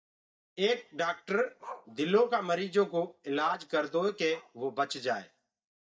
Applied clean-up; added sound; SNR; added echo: neural mask model DeepFilterNet 3.